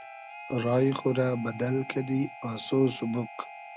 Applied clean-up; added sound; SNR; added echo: none; Harmonica; 15 dB; none.